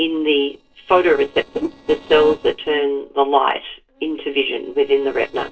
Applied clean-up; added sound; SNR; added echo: neural separator model SepFormer DNS4.